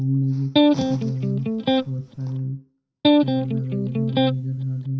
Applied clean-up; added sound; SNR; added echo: none; Electric guitar; -4 dB; reverberation time 0.5 s.